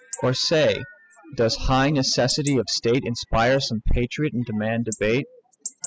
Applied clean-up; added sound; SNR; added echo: classical method spectral subtraction.